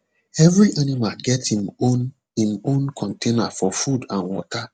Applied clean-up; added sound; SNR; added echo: none; none; none; none.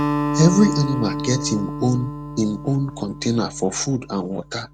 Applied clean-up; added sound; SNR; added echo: none; Acoustic guitar; 6 dB; none.